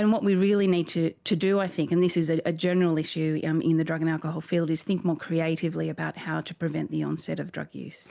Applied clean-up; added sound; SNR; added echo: none; none; none; none.